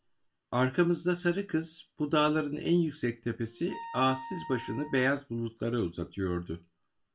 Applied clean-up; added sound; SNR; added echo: none; Wind instrument, woodwind instrument; 16 dB; reverberation time 0.2 s.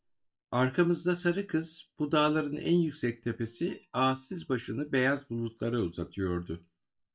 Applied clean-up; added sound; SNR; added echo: neural mask model DeepFilterNet 3.